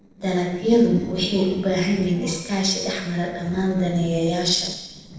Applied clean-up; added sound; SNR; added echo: neural separator model SepFormer DNS4.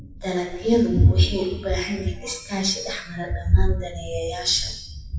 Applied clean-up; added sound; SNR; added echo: classical method WPE with log-MMSE.